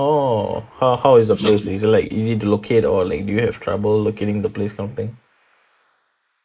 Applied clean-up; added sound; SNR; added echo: neural mask model Resemble Enhance denoiser.